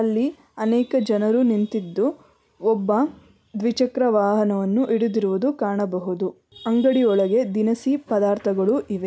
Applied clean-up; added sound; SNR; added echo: none; none; none; none.